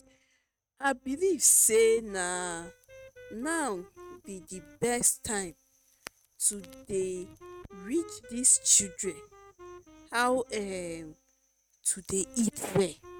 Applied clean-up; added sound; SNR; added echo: neural mask model RNNoise.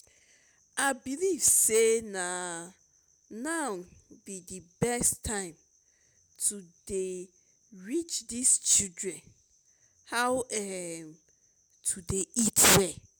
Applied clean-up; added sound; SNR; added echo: none; none; none; none.